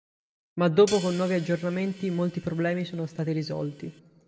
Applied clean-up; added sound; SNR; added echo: none; Hi-hat; 18 dB; reverberation time 1.0 s.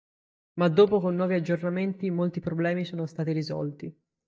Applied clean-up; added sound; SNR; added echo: neural mask model DeepFilterNet 3.